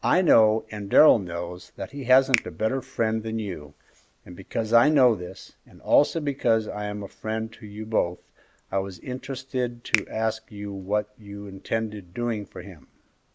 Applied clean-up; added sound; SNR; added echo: none; Finger snapping; 11 dB; none.